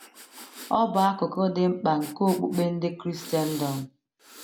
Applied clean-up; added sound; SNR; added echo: none; Breathing; 18 dB; none.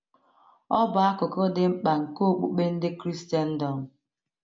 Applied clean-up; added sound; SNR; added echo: none; none; none; none.